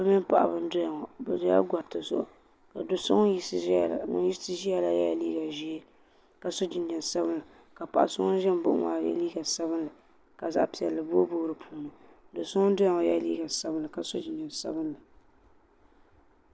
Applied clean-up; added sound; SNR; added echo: none; none; none; none.